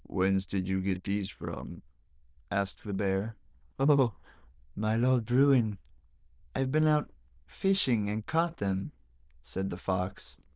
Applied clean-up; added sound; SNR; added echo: neural diffusion model UNIVERSE++.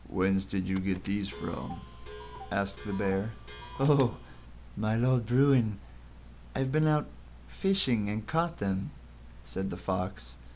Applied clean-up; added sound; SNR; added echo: none; Clock; 16 dB; none.